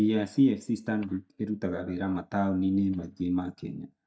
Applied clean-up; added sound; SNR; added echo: neural mask model DeepFilterNet 3.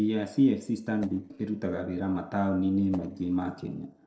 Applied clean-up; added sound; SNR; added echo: neural separator model SepFormer DNS4.